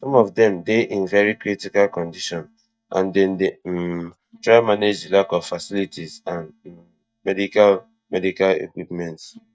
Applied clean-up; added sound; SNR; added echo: neural mask model DeepFilterNet 3.